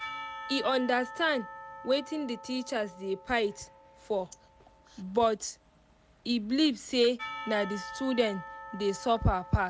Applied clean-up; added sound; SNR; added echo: none; Church bell / Percussion; 14 dB; none.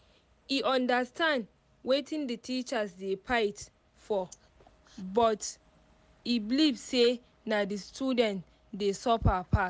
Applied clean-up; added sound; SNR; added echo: none; none; none; none.